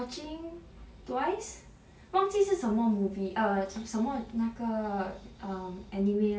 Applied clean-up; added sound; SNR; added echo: none; none; none; reverberation time 1.9 s.